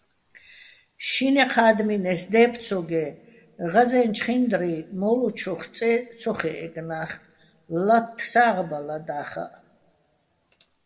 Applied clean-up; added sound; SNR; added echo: none; none; none; reverberation time 1.0 s.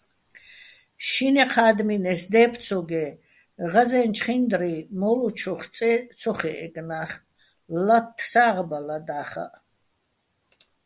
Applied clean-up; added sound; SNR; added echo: none; none; none; none.